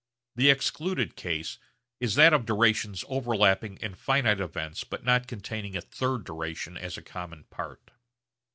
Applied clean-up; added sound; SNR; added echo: none; none; none; none.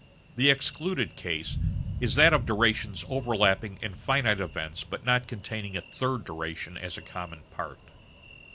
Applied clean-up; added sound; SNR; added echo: none; Thunder; 10 dB; none.